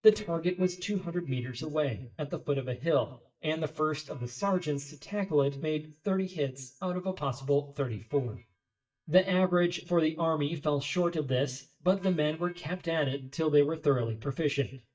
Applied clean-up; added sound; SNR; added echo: neural mask model DeepFilterNet 3.